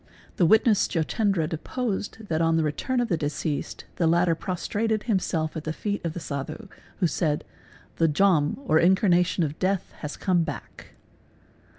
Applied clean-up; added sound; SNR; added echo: none; none; none; none.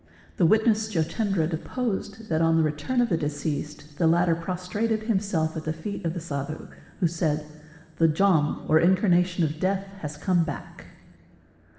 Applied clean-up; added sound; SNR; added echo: none; none; none; reverberation time 1.7 s.